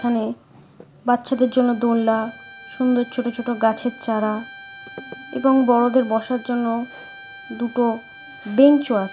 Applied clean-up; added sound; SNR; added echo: none; Bowed string instrument; 20 dB; none.